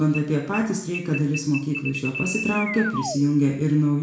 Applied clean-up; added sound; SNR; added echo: none; Alarm; 9 dB; reverberation time 0.6 s.